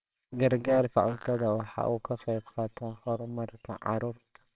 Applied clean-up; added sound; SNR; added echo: neural separator model SepFormer WHAMR!.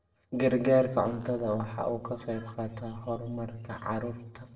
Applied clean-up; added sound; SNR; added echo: neural separator model SepFormer DNS4.